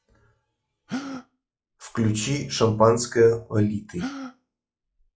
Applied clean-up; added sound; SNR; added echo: classical method log-MMSE.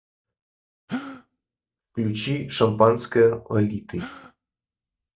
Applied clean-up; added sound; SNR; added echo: neural mask model DeepFilterNet 3.